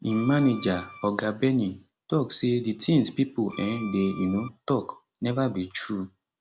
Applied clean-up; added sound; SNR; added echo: none; Bowed string instrument; 16 dB; none.